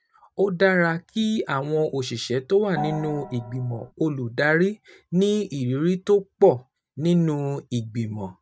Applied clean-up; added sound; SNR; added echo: neural mask model RNNoise.